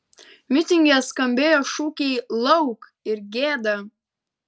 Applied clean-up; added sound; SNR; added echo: none; none; none; none.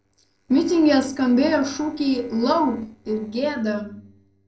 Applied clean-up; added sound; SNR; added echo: neural separator model SepFormer DNS4.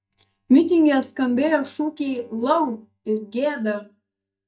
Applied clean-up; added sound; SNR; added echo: neural mask model DeepFilterNet 3.